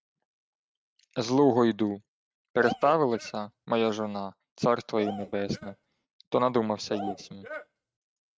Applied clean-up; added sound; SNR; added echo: neural mask model RNNoise.